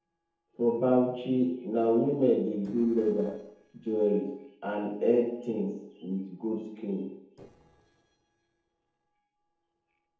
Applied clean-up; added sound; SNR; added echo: neural separator model SepFormer DNS4.